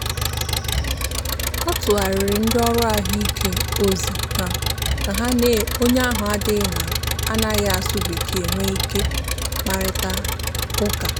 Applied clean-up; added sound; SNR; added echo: none; Engine; -1 dB; none.